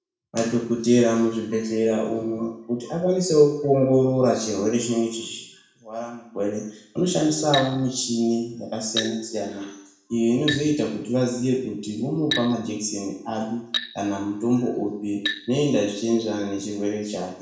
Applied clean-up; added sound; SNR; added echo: none; Glass; 11 dB; reverberation time 0.6 s.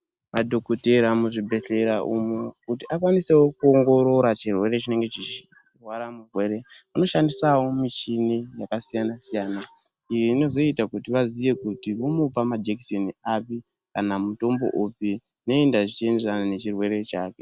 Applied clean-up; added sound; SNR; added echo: none; none; none; none.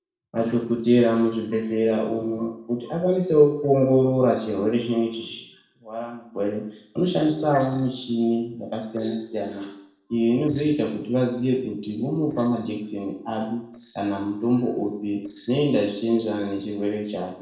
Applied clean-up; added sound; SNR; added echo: neural separator model SepFormer DNS4.